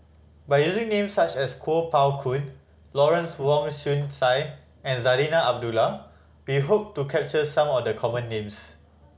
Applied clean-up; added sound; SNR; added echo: none; Breathing; 17 dB; none.